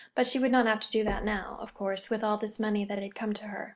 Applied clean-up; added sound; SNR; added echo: none; Knock; 15 dB; none.